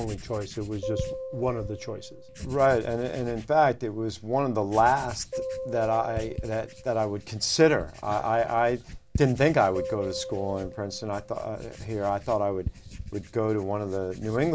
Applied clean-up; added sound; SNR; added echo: none; Piano + Writing; 11 dB; none.